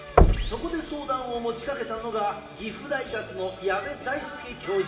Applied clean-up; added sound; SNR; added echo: none; Knock; -4 dB; reverberation time 1.0 s.